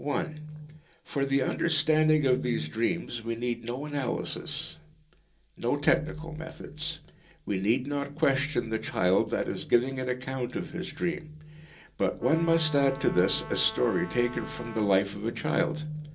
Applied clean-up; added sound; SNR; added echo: none; Brass instrument; 15 dB; reverberation time 0.2 s.